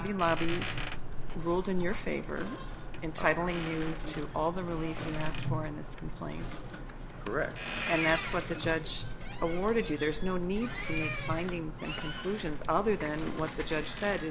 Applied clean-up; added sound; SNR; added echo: none; Boat, Water vehicle; 8 dB; none.